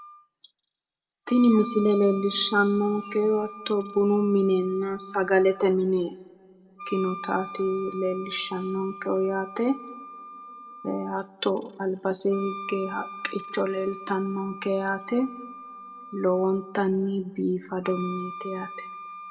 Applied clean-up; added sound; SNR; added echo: none; Wind instrument, woodwind instrument; 15 dB; reverberation time 1.0 s.